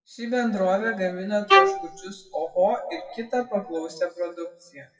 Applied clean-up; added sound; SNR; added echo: classical method WPE with log-MMSE.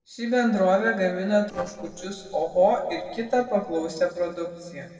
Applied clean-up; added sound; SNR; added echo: neural separator model SepFormer DNS4.